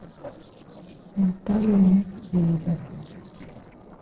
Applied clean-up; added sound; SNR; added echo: neural separator model SepFormer DNS4.